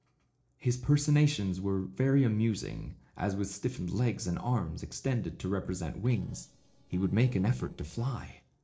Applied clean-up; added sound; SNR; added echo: neural separator model SepFormer DNS4.